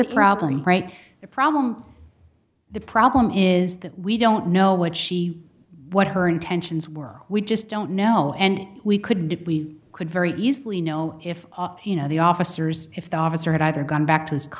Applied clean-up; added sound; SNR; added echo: none; none; none; none.